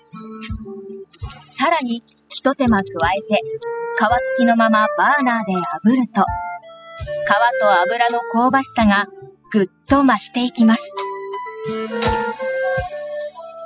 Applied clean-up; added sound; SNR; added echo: classical method spectral subtraction.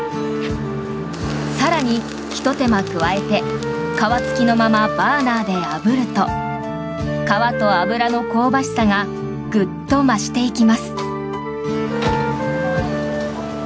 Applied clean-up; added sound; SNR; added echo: none; Wind instrument, woodwind instrument; 8 dB; none.